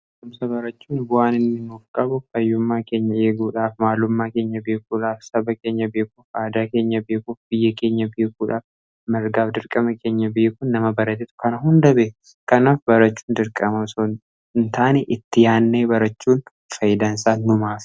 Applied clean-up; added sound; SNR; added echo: none; none; none; none.